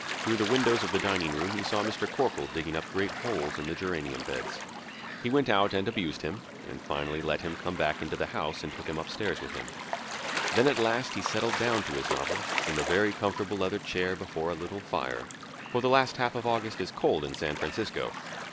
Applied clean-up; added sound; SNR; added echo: none; Gull, seagull / Waves, surf; 6 dB; none.